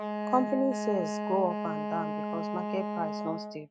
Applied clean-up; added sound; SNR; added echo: neural mask model RNNoise.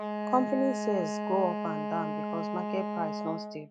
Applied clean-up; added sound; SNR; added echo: none; Wind instrument, woodwind instrument; 1 dB; none.